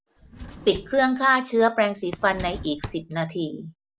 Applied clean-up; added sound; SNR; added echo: none; Drawer open or close; 16 dB; none.